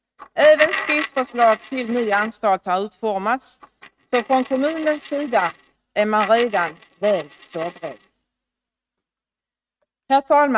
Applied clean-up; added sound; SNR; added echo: neural mask model RNNoise.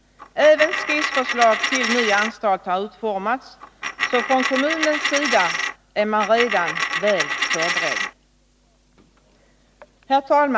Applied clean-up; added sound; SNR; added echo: none; Coin (dropping); 2 dB; none.